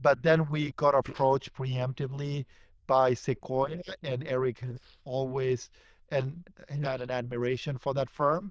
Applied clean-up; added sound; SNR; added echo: neural diffusion model UNIVERSE++.